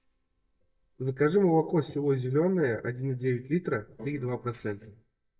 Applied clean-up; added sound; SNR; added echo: neural mask model DeepFilterNet 3.